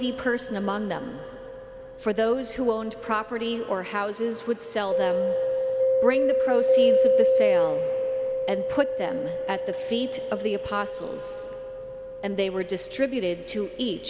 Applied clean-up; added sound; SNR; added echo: none; Mallet percussion; -2 dB; none.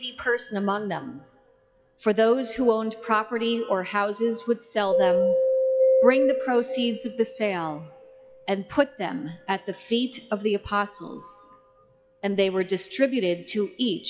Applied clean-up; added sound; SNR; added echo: classical method log-MMSE.